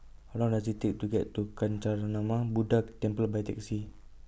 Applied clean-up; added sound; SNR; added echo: none; none; none; none.